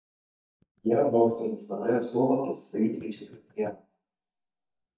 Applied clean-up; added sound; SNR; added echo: neural mask model DeepFilterNet 3.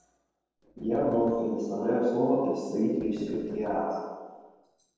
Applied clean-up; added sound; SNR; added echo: neural separator model SepFormer DNS4.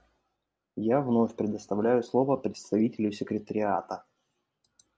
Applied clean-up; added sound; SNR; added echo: none; none; none; none.